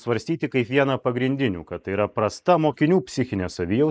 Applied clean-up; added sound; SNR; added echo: neural mask model Resemble Enhance denoiser.